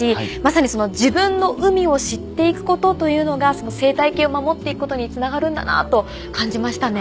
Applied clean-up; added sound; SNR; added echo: none; Bird; 17 dB; none.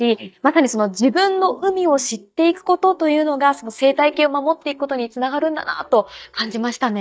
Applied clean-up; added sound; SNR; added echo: neural mask model DeepFilterNet 3.